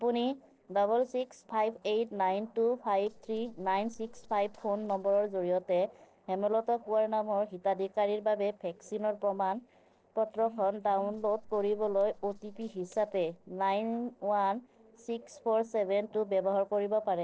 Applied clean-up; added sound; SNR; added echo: neural separator model SepFormer DNS4.